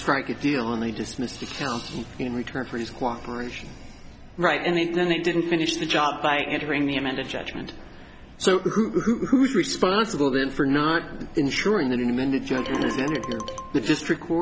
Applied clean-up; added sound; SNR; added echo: none; Marimba, xylophone; 11 dB; none.